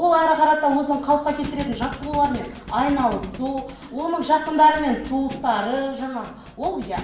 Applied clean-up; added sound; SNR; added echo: none; Thump, thud; 16 dB; reverberation time 0.7 s.